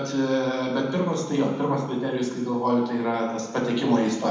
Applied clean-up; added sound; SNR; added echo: none; none; none; reverberation time 1.0 s.